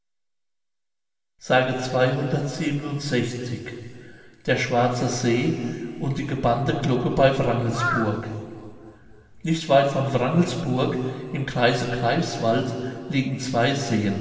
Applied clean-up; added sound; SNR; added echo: none; Crow; 9 dB; reverberation time 2.6 s.